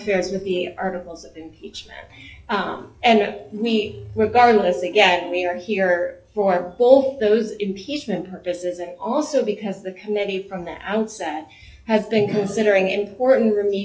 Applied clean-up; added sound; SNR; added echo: classical method log-MMSE.